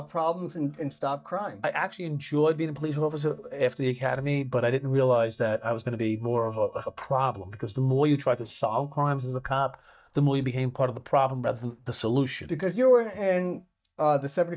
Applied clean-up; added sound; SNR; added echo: neural mask model DeepFilterNet 3.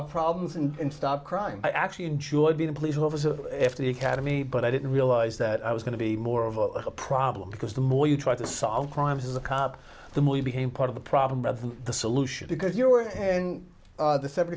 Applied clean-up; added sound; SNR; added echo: none; none; none; none.